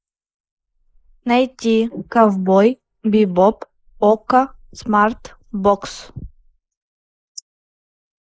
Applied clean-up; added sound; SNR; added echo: neural mask model Resemble Enhance denoiser.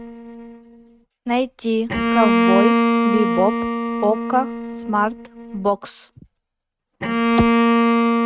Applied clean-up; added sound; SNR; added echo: neural mask model RNNoise.